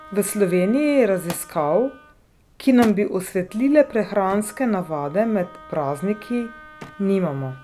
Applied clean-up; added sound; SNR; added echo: none; Thump, thud + Wind instrument, woodwind instrument; 20 dB; none.